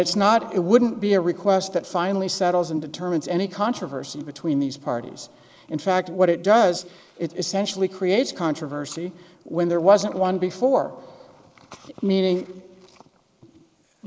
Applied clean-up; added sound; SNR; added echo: neural mask model Resemble Enhance denoiser.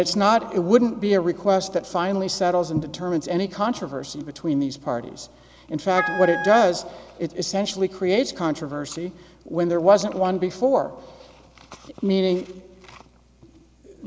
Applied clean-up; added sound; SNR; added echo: none; Wind instrument, woodwind instrument; 5 dB; none.